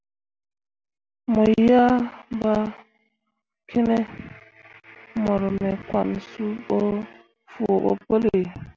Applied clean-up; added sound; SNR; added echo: none; none; none; none.